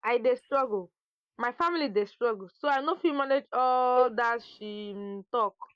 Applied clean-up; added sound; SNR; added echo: neural mask model Resemble Enhance denoiser.